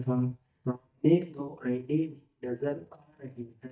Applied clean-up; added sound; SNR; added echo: neural mask model DeepFilterNet 3.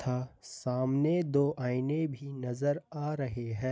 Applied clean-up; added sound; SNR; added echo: none; none; none; none.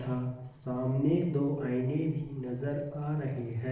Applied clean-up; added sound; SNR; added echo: neural separator model SepFormer DNS4.